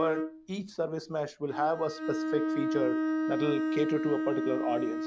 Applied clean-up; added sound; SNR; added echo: none; Bowed string instrument; 0 dB; none.